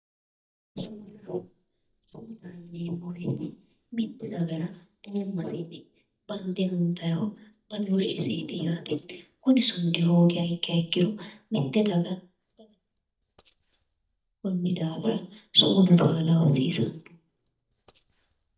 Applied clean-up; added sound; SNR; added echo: neural mask model DeepFilterNet 3.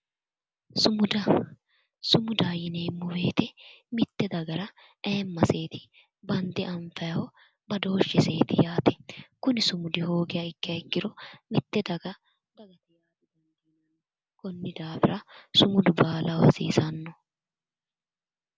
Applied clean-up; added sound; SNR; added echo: none; none; none; none.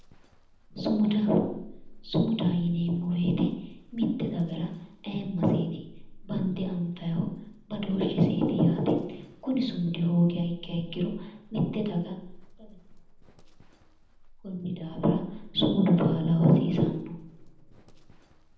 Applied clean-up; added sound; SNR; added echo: none; Livestock, farm animals, working animals; 19 dB; reverberation time 0.8 s.